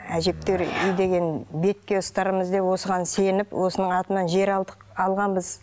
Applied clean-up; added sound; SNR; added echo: none; none; none; none.